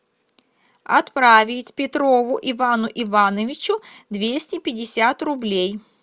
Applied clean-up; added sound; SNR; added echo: none; none; none; none.